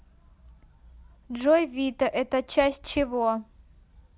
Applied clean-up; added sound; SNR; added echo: none; none; none; none.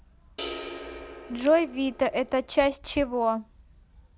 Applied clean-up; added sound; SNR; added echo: none; Crack + Crash cymbal; 13 dB; none.